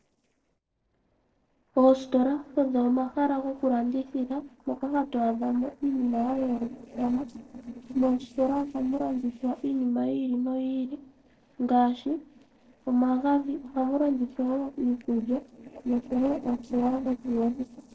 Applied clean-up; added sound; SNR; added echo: neural separator model SepFormer DNS4.